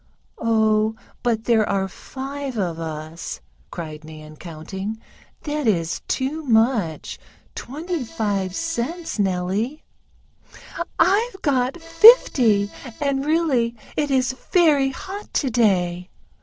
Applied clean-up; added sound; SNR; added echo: neural separator model SepFormer DNS4.